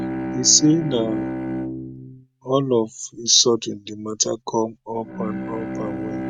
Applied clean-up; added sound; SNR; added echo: neural mask model RNNoise.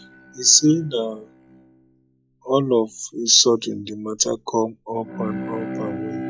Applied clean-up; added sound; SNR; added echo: classical method log-MMSE.